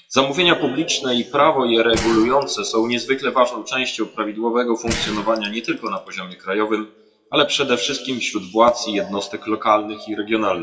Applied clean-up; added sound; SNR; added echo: classical method WPE with log-MMSE.